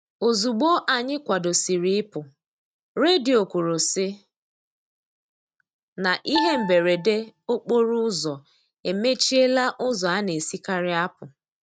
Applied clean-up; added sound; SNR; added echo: neural mask model RNNoise.